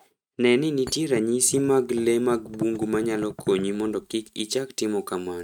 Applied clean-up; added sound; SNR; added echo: neural mask model RNNoise.